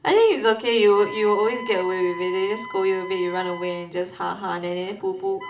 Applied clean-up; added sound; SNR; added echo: none; Wind instrument, woodwind instrument; 16 dB; reverberation time 0.4 s.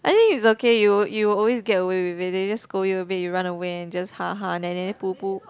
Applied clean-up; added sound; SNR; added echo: none; none; none; none.